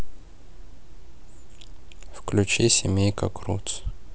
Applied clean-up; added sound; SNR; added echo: none; none; none; none.